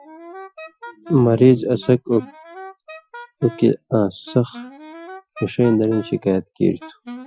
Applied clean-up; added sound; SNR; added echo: classical method Wiener filter.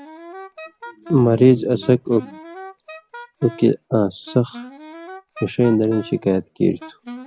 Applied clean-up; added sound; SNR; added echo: none; Wind instrument, woodwind instrument; 18 dB; none.